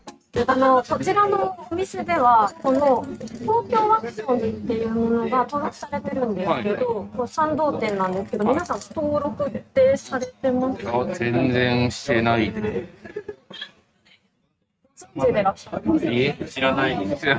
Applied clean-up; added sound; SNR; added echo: neural mask model RNNoise.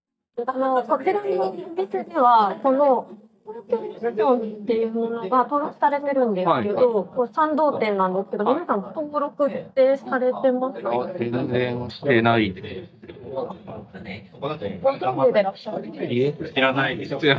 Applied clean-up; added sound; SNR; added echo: neural mask model DeepFilterNet 3.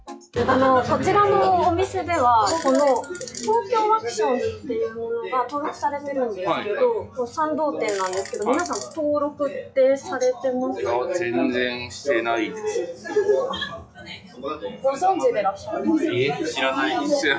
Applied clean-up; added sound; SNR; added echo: classical method log-MMSE.